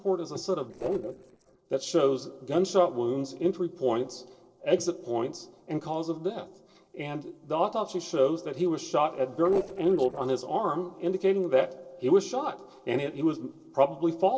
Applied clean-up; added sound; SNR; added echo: neural separator model SepFormer DNS4.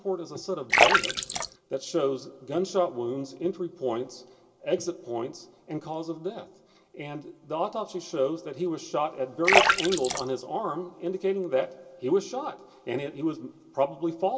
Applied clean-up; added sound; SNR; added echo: none; Splash, splatter; -4 dB; reverberation time 0.2 s.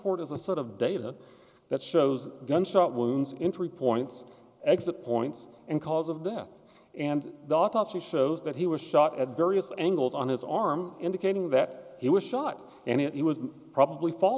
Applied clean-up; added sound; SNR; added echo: none; none; none; none.